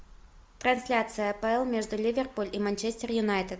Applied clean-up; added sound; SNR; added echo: none; none; none; none.